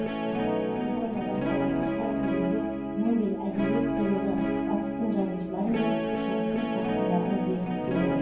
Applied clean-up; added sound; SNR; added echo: none; Guitar; -2 dB; reverberation time 0.9 s.